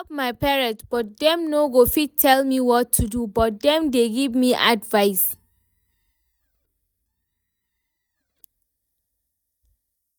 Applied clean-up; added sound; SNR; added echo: neural mask model DeepFilterNet 3.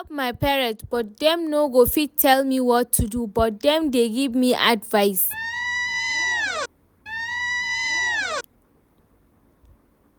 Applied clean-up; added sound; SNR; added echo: none; Squeak; 2 dB; none.